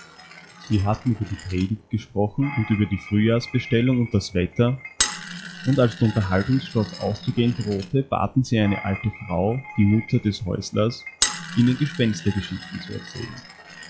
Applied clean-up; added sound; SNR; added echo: classical method log-MMSE.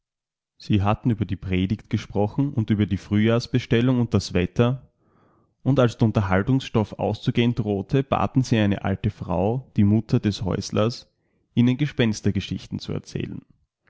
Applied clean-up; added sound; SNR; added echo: none; none; none; none.